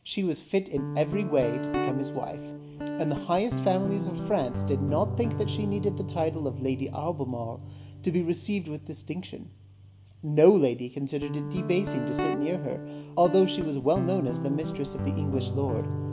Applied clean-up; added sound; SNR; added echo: none; Guitar; 5 dB; reverberation time 0.3 s.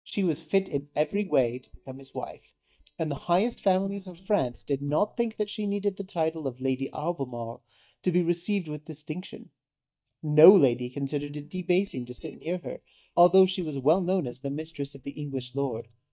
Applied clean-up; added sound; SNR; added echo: neural mask model DeepFilterNet 3.